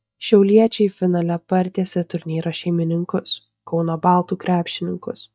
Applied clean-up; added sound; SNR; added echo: neural mask model DeepFilterNet 3.